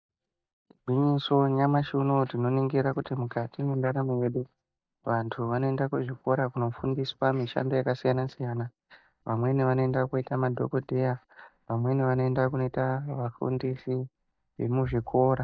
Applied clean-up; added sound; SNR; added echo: neural mask model DeepFilterNet 3.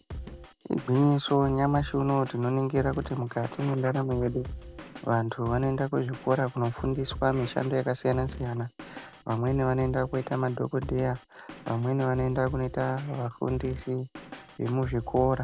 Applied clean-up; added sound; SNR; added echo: none; Drum kit; 14 dB; none.